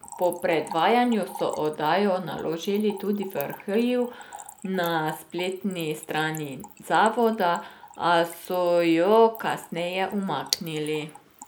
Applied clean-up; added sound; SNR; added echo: none; Trickle, dribble / Splash, splatter; 17 dB; none.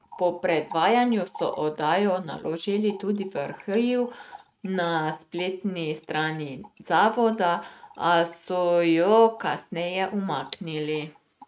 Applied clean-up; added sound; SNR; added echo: neural mask model RNNoise.